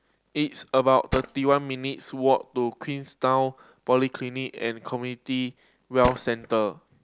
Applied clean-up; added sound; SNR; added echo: none; Tools; 6 dB; none.